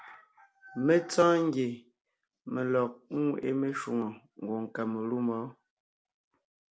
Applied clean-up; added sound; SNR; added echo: none; none; none; none.